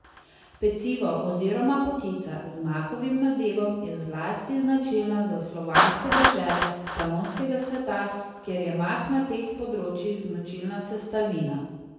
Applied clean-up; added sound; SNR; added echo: none; Clapping; 5 dB; reverberation time 1.2 s.